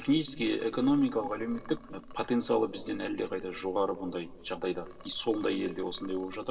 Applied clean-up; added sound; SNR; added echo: none; Liquid; 17 dB; reverberation time 2.8 s.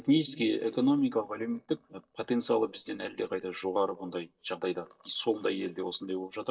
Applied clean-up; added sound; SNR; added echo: neural mask model DeepFilterNet 3.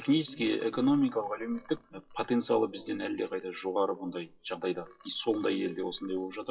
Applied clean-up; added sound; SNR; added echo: classical method WPE with log-MMSE.